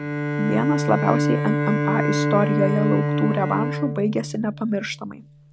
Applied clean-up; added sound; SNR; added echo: none; Bowed string instrument; 0 dB; none.